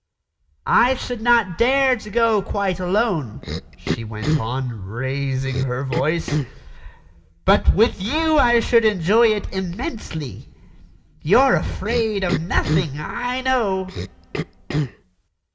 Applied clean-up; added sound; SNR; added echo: none; Cough; 6 dB; reverberation time 0.5 s.